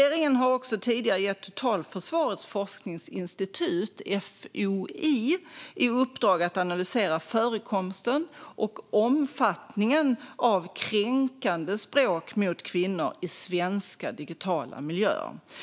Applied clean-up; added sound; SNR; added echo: none; none; none; none.